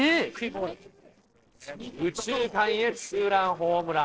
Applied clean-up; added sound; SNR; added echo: neural separator model SepFormer DNS4.